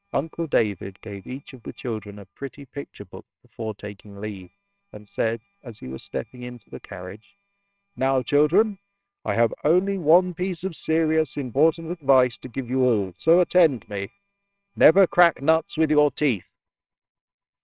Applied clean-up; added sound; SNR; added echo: neural separator model SepFormer WHAMR!.